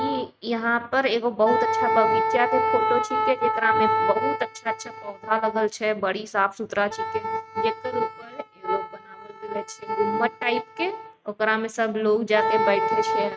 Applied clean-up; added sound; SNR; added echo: neural mask model RNNoise.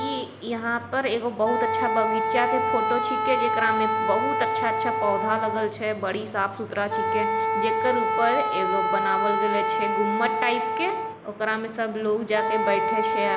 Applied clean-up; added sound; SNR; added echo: none; Wind instrument, woodwind instrument; -1 dB; none.